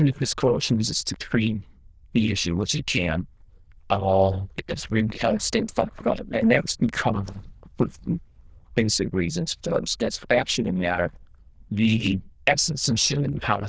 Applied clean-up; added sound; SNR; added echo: neural diffusion model UNIVERSE++.